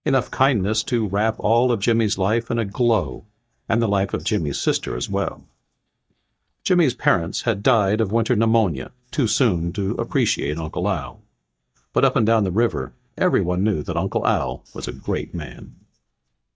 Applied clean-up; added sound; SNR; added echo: neural mask model DeepFilterNet 3.